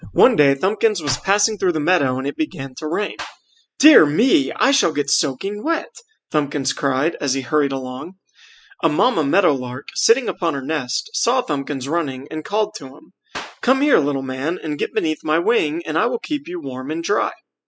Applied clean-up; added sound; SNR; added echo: classical method spectral subtraction.